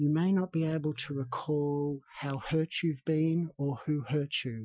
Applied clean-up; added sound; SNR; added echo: classical method Wiener filter.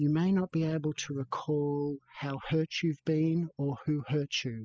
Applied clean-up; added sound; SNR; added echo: classical method spectral subtraction.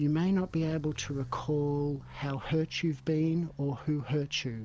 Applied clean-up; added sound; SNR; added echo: none; Walk, footsteps; 18 dB; none.